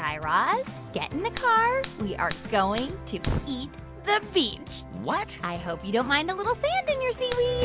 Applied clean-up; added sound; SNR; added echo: none; Fire; 13 dB; none.